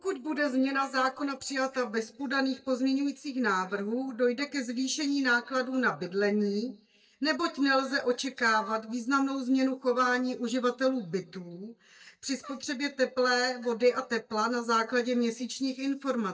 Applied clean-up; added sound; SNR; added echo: neural mask model DeepFilterNet 3.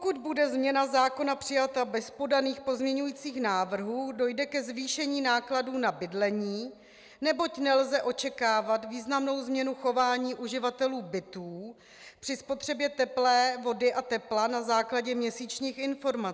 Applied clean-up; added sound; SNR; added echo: none; none; none; none.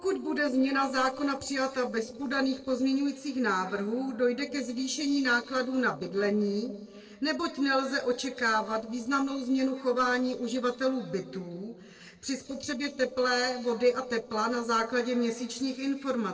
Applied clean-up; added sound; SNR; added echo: neural separator model SepFormer DNS4.